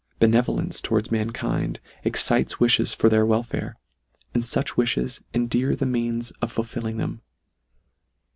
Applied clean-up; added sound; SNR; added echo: none; none; none; none.